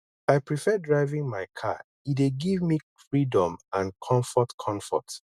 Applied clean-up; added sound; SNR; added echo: none; none; none; none.